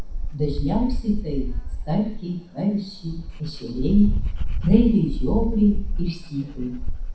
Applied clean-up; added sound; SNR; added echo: none; Dog; 1 dB; reverberation time 0.7 s.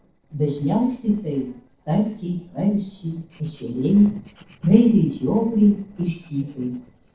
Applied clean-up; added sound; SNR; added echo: neural separator model SepFormer DNS4.